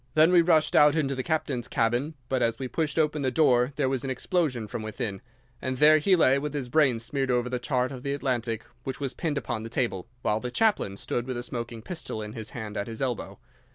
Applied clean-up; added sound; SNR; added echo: none; none; none; none.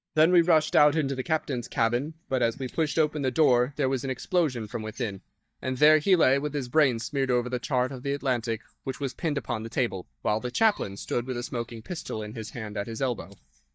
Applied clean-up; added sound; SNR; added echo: neural mask model DeepFilterNet 3.